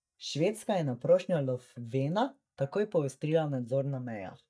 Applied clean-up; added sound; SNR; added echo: neural mask model DeepFilterNet 3.